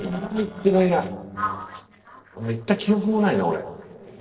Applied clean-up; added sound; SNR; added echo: neural separator model SepFormer DNS4.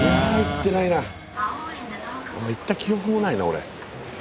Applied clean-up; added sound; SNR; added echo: none; none; none; none.